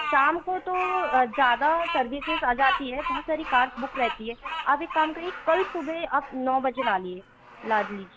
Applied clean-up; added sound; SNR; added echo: none; Bird vocalization, bird call, bird song; 8 dB; none.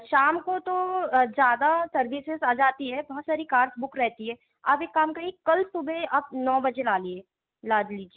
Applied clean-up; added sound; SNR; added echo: none; none; none; none.